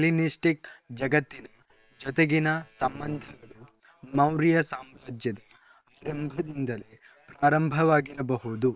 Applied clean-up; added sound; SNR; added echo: neural separator model SepFormer WHAM!.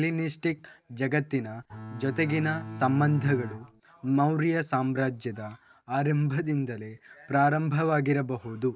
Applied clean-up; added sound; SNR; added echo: none; Bowed string instrument; 11 dB; none.